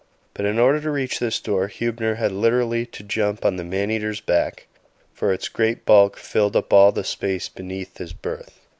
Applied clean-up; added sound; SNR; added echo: none; none; none; none.